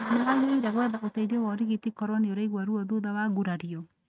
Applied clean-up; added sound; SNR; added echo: neural mask model RNNoise.